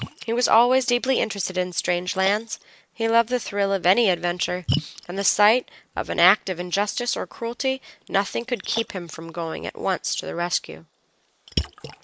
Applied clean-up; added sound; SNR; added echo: neural mask model Resemble Enhance denoiser.